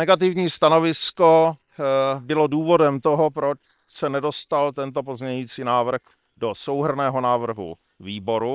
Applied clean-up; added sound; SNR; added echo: neural separator model SepFormer WHAM!.